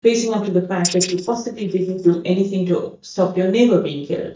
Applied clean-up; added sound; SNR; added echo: neural mask model DeepFilterNet 3.